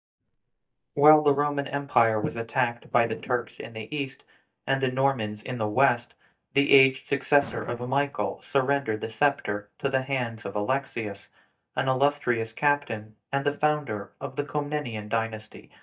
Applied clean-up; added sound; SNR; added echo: neural mask model DeepFilterNet 3.